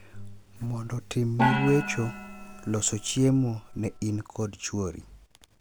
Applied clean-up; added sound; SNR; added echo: none; Gong; 4 dB; none.